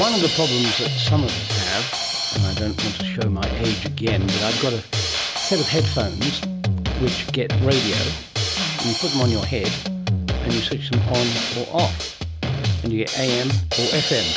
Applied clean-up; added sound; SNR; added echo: none; Drum kit; -2 dB; none.